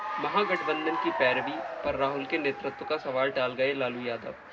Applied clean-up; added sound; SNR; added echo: none; Applause / Cheering; 6 dB; reverberation time 0.2 s.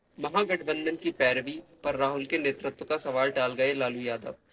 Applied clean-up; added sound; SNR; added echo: neural separator model SepFormer DNS4.